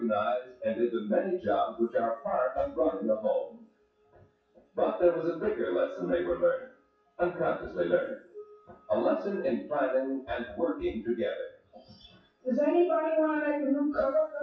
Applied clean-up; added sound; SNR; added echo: classical method WPE with log-MMSE.